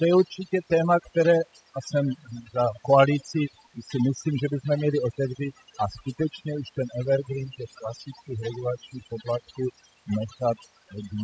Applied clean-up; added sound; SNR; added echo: classical method spectral subtraction.